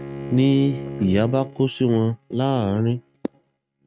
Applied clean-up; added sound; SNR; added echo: neural mask model RNNoise.